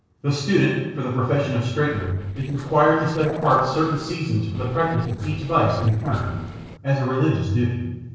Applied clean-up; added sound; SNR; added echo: neural separator model SepFormer DNS4.